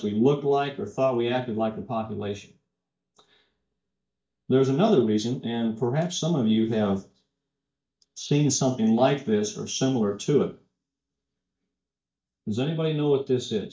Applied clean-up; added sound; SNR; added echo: neural mask model DeepFilterNet 3.